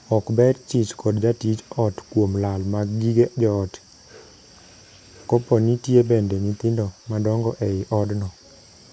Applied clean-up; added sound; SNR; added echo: none; none; none; none.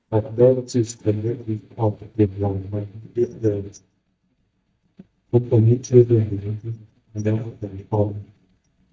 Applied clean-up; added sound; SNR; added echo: neural mask model DeepFilterNet 3.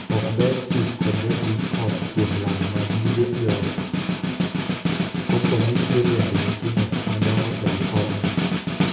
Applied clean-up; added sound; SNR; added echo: none; Snare drum; -2 dB; reverberation time 0.8 s.